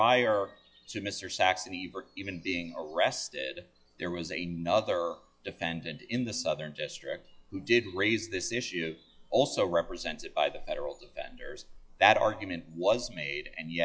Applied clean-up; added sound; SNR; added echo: classical method log-MMSE.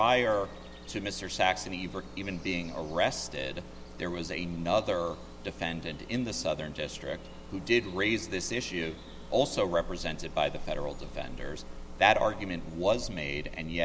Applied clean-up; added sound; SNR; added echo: none; Bird vocalization, bird call, bird song; 12 dB; none.